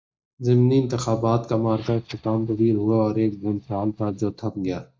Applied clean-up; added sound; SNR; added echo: neural mask model DeepFilterNet 3.